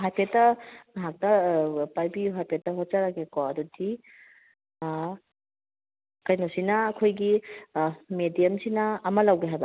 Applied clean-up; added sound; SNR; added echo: none; none; none; none.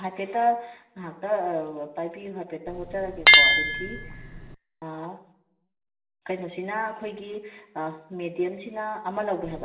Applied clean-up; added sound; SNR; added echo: none; Chink, clink; -3 dB; reverberation time 0.6 s.